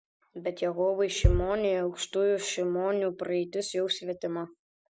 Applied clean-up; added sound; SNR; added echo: none; Bass drum; 1 dB; none.